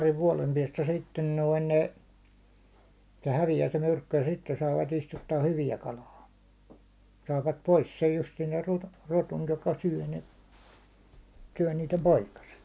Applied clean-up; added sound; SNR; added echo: none; none; none; none.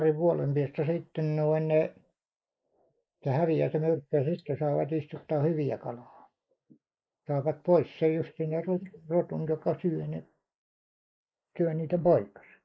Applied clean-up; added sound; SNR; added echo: neural mask model Resemble Enhance denoiser.